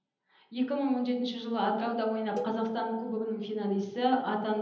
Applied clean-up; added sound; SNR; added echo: none; Cowbell; 14 dB; reverberation time 0.9 s.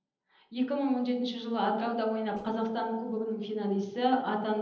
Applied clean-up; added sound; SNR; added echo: neural separator model SepFormer DNS4.